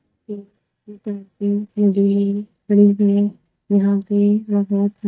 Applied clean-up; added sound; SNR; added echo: neural mask model DeepFilterNet 3.